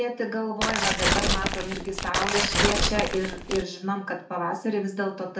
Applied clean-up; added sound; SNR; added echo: none; Tearing; -3 dB; reverberation time 0.4 s.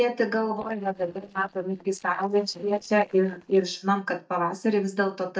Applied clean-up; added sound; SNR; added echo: neural mask model DeepFilterNet 3.